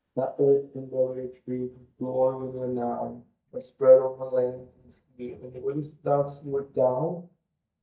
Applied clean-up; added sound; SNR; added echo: neural mask model DeepFilterNet 3.